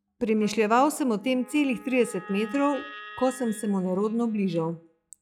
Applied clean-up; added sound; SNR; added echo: classical method log-MMSE.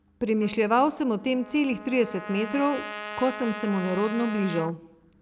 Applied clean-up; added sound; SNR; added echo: none; Trumpet; 13 dB; none.